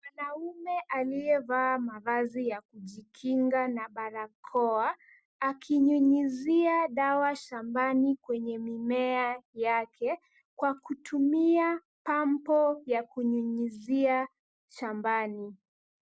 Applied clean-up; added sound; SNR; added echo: none; none; none; none.